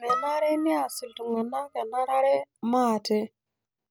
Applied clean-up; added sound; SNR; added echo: none; Harp; 9 dB; none.